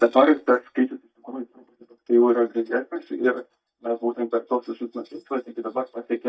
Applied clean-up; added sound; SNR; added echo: neural mask model DeepFilterNet 3.